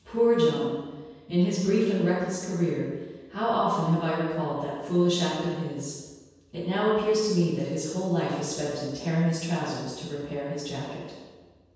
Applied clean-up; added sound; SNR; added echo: none; none; none; reverberation time 1.2 s.